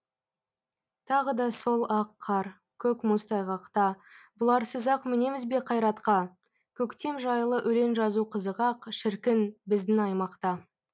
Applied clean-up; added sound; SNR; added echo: none; none; none; none.